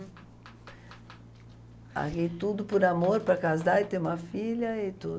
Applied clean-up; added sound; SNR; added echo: none; none; none; none.